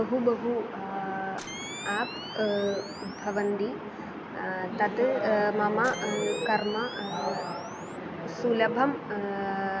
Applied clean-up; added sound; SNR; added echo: none; Camera; 16 dB; none.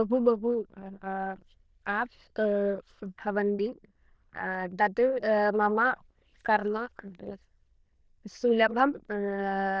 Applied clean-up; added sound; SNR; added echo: neural diffusion model UNIVERSE++.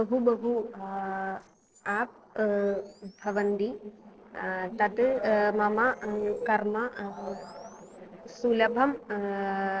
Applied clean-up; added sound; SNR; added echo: neural separator model SepFormer DNS4.